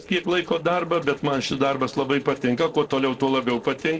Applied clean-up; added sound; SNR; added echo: neural separator model SepFormer DNS4.